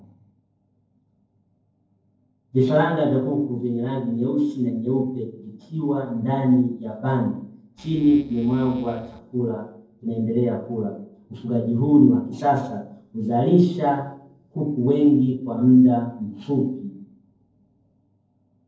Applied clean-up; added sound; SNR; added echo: neural separator model SepFormer DNS4.